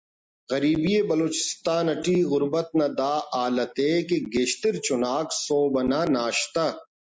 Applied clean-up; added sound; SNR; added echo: none; none; none; none.